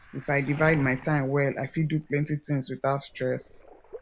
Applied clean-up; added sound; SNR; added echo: none; Waves, surf; 19 dB; none.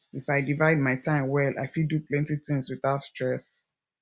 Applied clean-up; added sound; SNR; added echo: none; none; none; none.